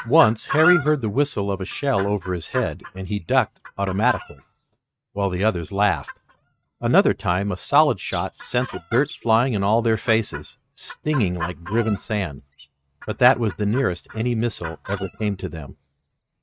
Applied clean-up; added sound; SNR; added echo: neural mask model RNNoise.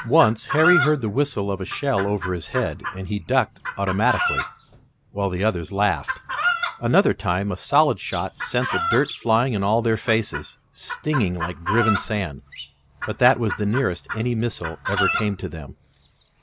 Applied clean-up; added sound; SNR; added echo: none; Chicken, rooster; 7 dB; none.